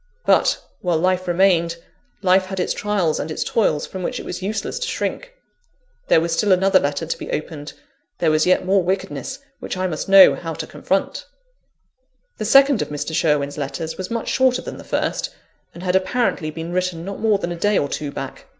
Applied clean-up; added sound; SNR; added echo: none; none; none; none.